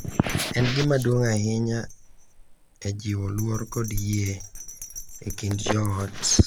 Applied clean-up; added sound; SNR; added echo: none; Bell; 12 dB; none.